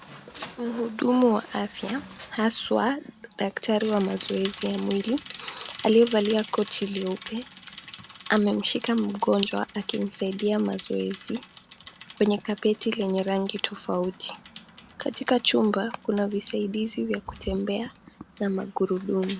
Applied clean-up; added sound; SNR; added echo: none; Bicycle; 17 dB; none.